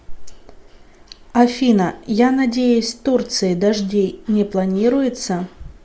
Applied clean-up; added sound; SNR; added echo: none; none; none; none.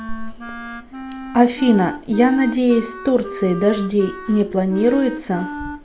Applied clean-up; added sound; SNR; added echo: none; Wind instrument, woodwind instrument; 12 dB; none.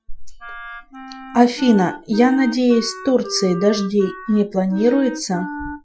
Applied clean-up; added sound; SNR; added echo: classical method Wiener filter.